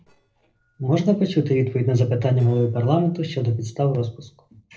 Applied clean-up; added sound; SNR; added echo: neural separator model SepFormer DNS4.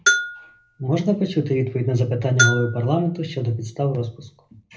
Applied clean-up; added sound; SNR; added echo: none; Bell; 4 dB; reverberation time 0.3 s.